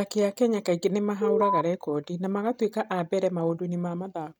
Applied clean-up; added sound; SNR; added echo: neural mask model RNNoise.